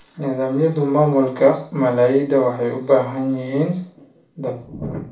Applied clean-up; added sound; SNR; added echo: none; none; none; reverberation time 0.3 s.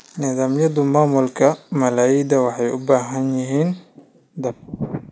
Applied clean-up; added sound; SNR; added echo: none; none; none; none.